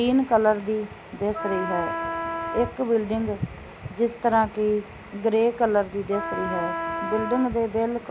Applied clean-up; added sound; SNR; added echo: none; Wind instrument, woodwind instrument; 7 dB; none.